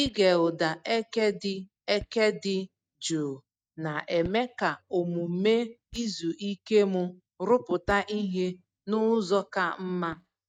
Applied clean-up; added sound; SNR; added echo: neural mask model DeepFilterNet 3.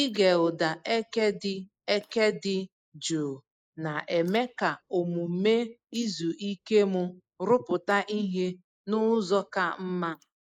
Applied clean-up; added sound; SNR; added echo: neural mask model Resemble Enhance denoiser.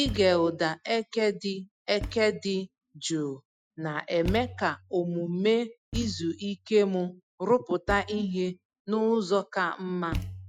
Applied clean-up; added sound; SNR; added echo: classical method Wiener filter.